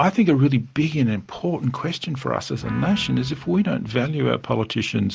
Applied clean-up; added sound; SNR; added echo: none; Guitar; 19 dB; none.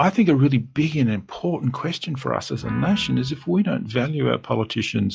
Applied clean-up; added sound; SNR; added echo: classical method log-MMSE.